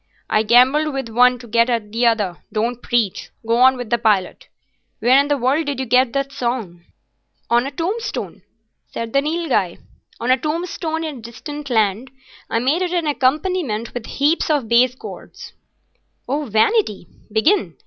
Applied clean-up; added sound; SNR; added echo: none; none; none; none.